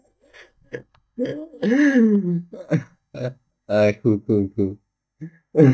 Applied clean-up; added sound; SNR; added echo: neural mask model DeepFilterNet 3.